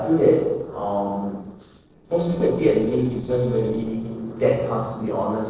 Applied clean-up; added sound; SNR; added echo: neural separator model SepFormer DNS4.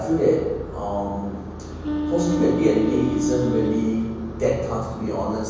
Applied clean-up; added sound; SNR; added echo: none; Wind instrument, woodwind instrument; 4 dB; reverberation time 1.1 s.